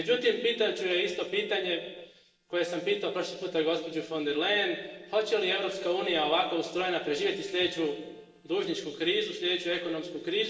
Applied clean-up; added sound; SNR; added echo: neural separator model SepFormer DNS4.